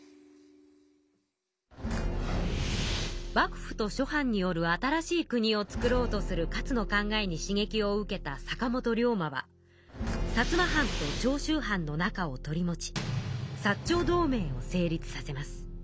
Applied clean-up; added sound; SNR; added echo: none; none; none; none.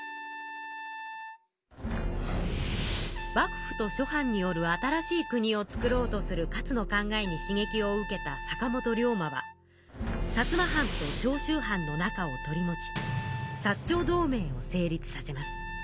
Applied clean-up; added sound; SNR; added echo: none; Trumpet; 12 dB; none.